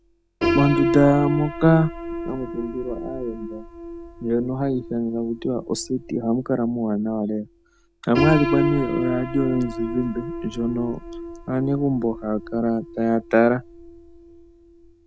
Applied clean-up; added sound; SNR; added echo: none; Piano; 6 dB; none.